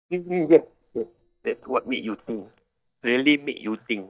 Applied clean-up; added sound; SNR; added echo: neural mask model DeepFilterNet 3.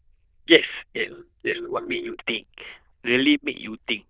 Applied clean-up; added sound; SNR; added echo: neural diffusion model UNIVERSE++.